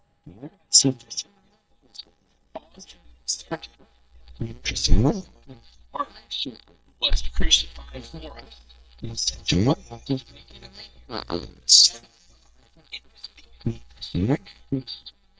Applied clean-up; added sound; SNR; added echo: neural mask model DeepFilterNet 3.